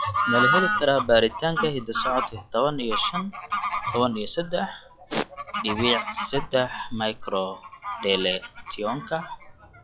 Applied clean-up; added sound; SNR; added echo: classical method log-MMSE.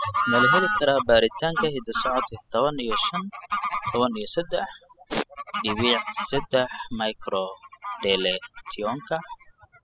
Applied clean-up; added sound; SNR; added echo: classical method spectral subtraction.